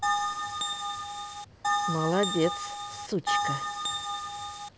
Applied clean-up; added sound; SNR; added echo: none; Bell; -3 dB; none.